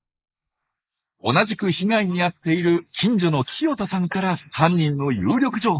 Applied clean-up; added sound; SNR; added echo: neural mask model Resemble Enhance denoiser.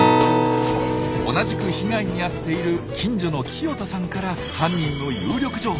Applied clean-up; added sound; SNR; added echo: none; Acoustic guitar; 0 dB; none.